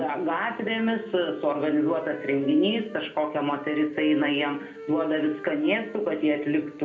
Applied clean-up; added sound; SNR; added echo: none; Wind instrument, woodwind instrument; 17 dB; reverberation time 0.5 s.